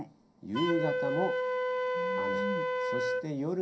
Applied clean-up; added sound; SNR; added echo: none; Wind instrument, woodwind instrument; -3 dB; reverberation time 0.3 s.